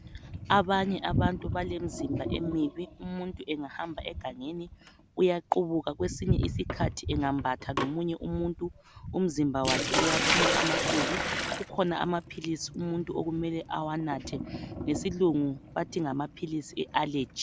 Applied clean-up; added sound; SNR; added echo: none; Sink (filling or washing); 5 dB; none.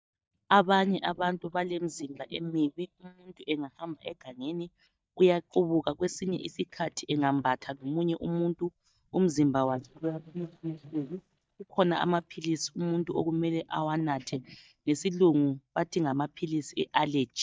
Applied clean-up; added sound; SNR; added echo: neural mask model DeepFilterNet 3.